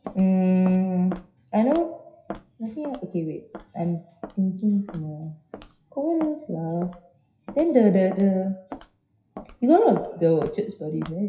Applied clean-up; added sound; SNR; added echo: classical method WPE with log-MMSE.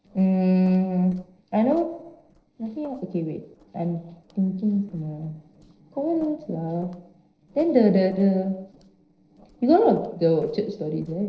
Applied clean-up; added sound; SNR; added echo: neural separator model SepFormer DNS4.